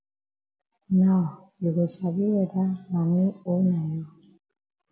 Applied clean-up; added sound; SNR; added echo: none; none; none; none.